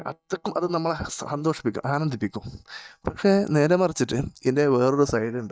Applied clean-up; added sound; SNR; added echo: neural mask model DeepFilterNet 3.